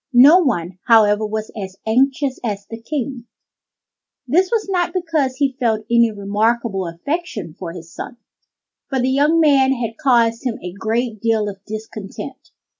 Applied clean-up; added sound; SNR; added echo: none; none; none; none.